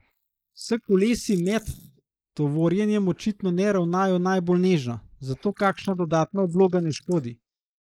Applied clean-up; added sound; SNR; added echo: neural mask model Resemble Enhance denoiser.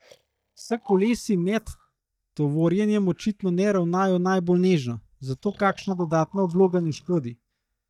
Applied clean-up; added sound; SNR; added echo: neural mask model DeepFilterNet 3.